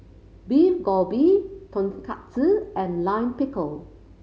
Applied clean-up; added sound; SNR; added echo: none; none; none; none.